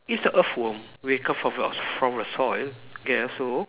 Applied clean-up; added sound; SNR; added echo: none; none; none; none.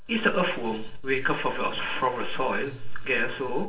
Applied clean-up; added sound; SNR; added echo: none; none; none; reverberation time 0.3 s.